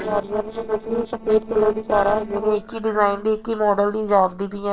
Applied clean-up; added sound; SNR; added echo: neural separator model SepFormer DNS4.